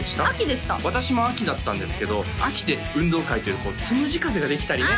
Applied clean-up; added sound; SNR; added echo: none; none; none; none.